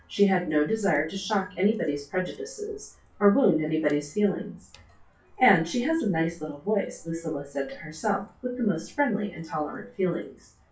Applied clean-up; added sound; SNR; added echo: classical method WPE with log-MMSE.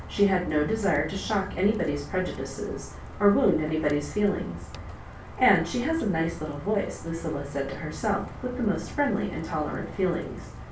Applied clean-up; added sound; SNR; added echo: none; Rain; 13 dB; reverberation time 0.3 s.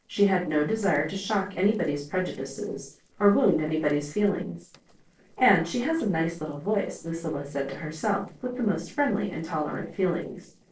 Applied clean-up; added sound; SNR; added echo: neural separator model SepFormer DNS4.